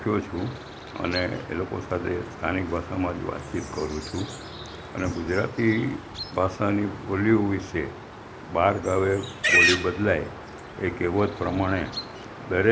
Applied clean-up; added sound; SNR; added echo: none; Livestock, farm animals, working animals; 7 dB; none.